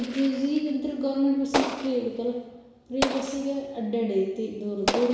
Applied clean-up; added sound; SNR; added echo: none; Explosion; 7 dB; reverberation time 1.0 s.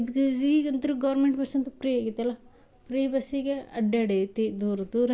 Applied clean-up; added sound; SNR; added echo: none; none; none; none.